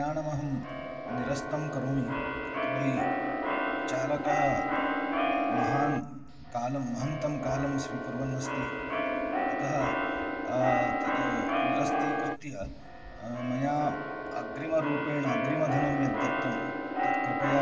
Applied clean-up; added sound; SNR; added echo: none; Keyboard (musical); -2 dB; reverberation time 2.5 s.